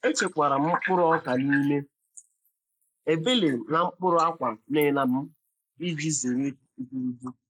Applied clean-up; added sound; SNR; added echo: neural mask model Resemble Enhance denoiser.